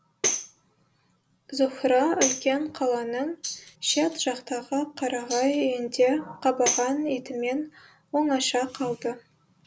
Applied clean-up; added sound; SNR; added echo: none; Tambourine + Tambourine; 6 dB; none.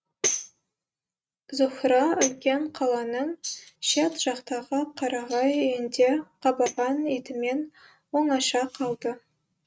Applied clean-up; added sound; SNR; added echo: neural mask model RNNoise.